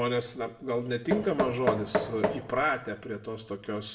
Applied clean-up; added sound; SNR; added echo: none; Knock; 3 dB; reverberation time 0.6 s.